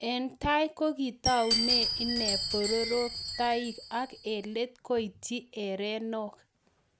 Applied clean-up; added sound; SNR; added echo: none; Glass; -5 dB; none.